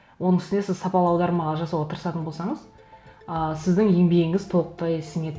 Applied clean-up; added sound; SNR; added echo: none; none; none; none.